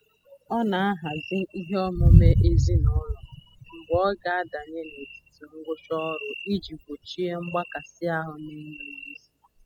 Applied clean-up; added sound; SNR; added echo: classical method spectral subtraction.